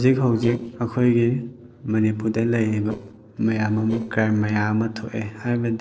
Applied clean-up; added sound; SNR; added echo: neural separator model SepFormer DNS4.